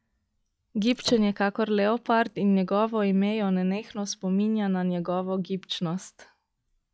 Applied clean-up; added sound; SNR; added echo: classical method log-MMSE.